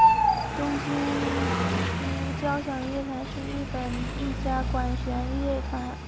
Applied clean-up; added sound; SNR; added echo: none; Car passing by + Bird; -5 dB; none.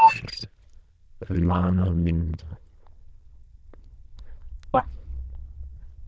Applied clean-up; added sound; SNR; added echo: neural diffusion model UNIVERSE++.